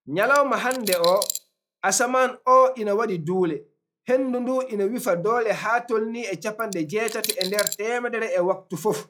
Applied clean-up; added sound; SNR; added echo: classical method log-MMSE.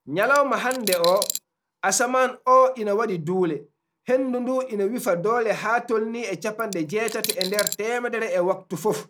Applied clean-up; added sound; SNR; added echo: none; Coin (dropping); 8 dB; none.